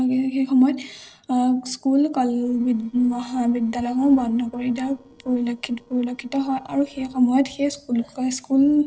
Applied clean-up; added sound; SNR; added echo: neural separator model SepFormer DNS4.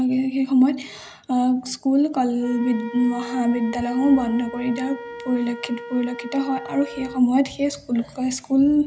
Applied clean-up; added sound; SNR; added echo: none; Wind instrument, woodwind instrument; 16 dB; none.